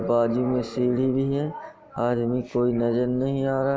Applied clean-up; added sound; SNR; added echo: none; none; none; none.